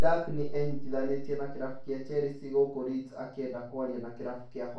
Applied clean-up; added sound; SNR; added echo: none; none; none; reverberation time 0.4 s.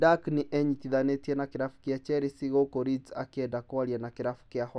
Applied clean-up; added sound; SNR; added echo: none; none; none; none.